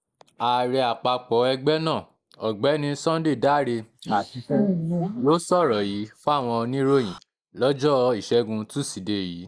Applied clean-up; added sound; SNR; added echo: neural mask model Resemble Enhance denoiser.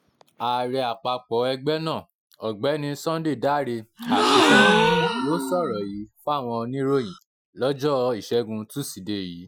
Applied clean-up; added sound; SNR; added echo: classical method Wiener filter.